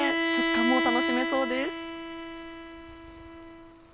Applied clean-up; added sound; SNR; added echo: none; Bowed string instrument; -3 dB; none.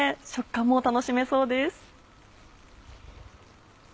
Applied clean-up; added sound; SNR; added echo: none; none; none; none.